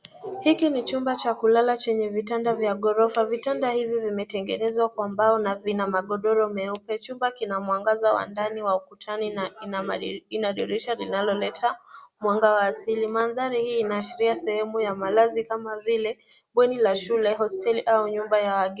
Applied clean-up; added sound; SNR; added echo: none; none; none; none.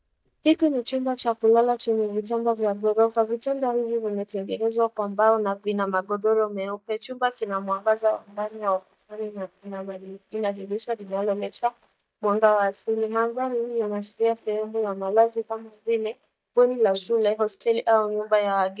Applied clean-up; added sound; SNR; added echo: neural mask model DeepFilterNet 3.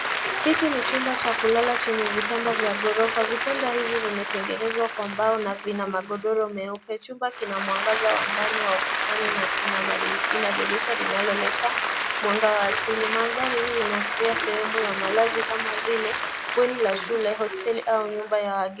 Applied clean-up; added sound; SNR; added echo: none; Applause; 1 dB; none.